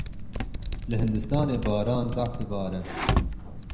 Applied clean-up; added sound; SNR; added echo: none; Typing; 1 dB; reverberation time 0.8 s.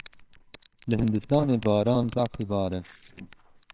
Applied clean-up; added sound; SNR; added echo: neural separator model SepFormer WHAMR!.